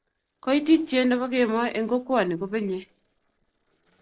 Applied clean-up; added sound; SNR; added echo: neural separator model SepFormer DNS4.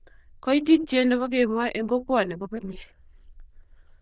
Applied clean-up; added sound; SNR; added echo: neural diffusion model UNIVERSE++.